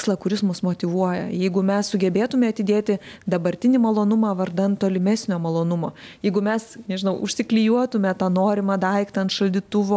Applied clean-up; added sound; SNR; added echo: none; none; none; none.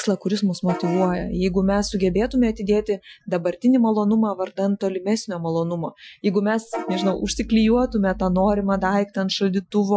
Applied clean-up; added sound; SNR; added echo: classical method Wiener filter.